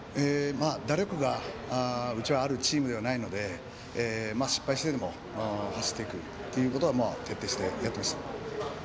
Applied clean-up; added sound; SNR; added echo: none; none; none; none.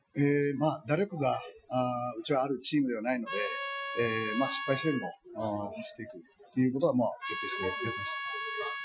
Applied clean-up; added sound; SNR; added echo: classical method Wiener filter.